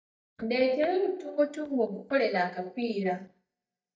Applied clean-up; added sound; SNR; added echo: neural mask model DeepFilterNet 3.